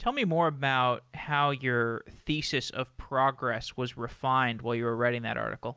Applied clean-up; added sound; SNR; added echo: none; none; none; none.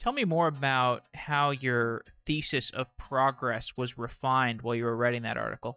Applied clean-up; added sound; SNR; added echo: neural mask model DeepFilterNet 3.